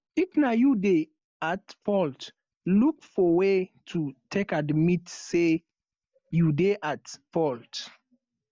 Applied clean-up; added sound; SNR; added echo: neural mask model DeepFilterNet 3.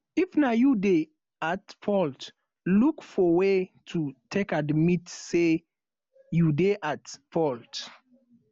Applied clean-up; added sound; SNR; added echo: none; none; none; none.